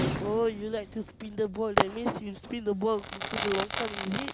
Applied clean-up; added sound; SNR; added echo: none; Crackle / Fireworks; 1 dB; none.